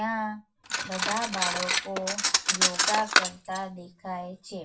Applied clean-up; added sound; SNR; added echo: none; Cutlery, silverware; -5 dB; reverberation time 0.2 s.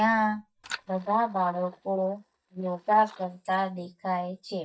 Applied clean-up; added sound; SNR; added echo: neural mask model DeepFilterNet 3.